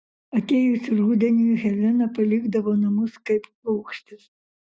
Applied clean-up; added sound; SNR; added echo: none; none; none; none.